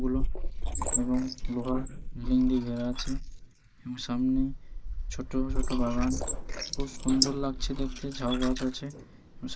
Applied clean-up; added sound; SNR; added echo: neural mask model Resemble Enhance denoiser.